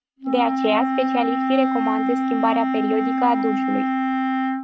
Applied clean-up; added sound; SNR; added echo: neural mask model RNNoise.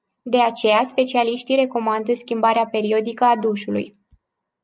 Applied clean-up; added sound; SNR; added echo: none; none; none; none.